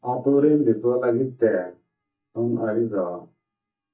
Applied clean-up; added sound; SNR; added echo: neural mask model DeepFilterNet 3.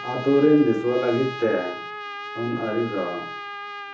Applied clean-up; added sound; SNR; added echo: none; Trumpet; 11 dB; reverberation time 0.7 s.